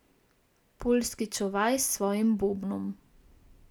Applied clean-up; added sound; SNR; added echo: none; none; none; none.